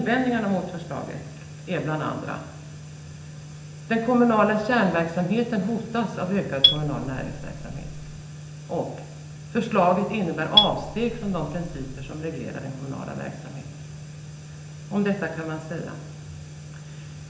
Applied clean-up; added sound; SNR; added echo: none; Marimba, xylophone; -1 dB; reverberation time 0.8 s.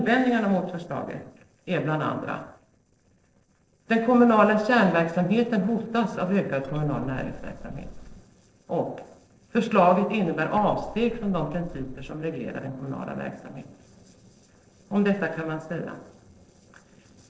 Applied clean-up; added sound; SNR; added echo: neural separator model SepFormer DNS4.